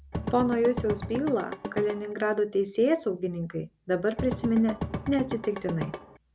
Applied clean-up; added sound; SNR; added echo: none; Drum / Drum kit; 7 dB; none.